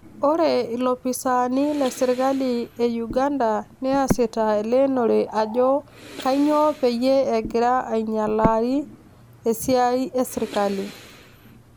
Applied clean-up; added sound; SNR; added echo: none; Breathing + Bird; 14 dB; none.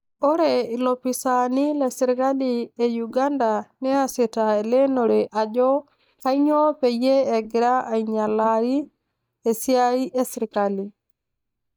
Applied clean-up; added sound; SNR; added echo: neural mask model DeepFilterNet 3.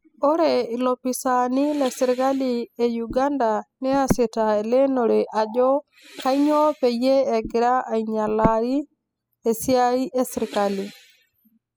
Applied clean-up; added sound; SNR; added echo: classical method spectral subtraction.